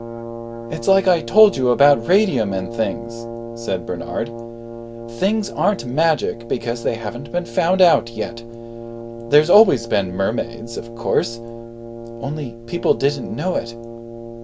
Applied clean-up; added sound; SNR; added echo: none; Brass instrument; 11 dB; none.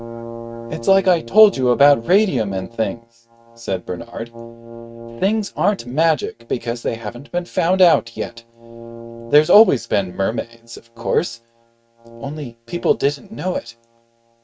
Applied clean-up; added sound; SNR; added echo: neural mask model RNNoise.